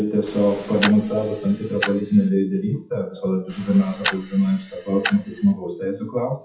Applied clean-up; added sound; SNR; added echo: classical method WPE with log-MMSE.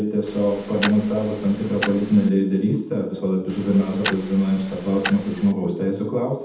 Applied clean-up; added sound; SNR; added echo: none; Tick-tock; 12 dB; reverberation time 0.8 s.